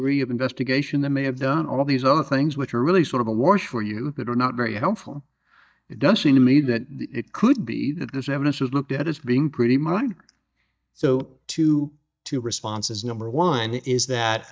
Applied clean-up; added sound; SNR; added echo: neural mask model DeepFilterNet 3.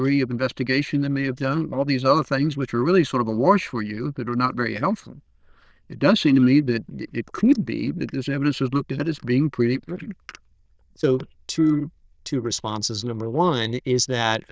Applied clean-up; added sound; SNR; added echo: neural diffusion model UNIVERSE++.